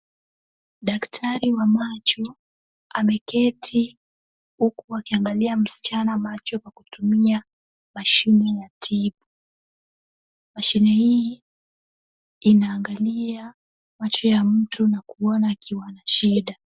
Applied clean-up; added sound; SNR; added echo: none; none; none; none.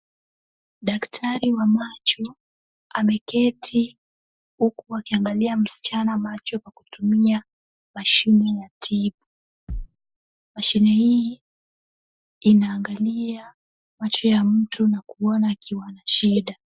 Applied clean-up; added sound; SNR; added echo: classical method Wiener filter.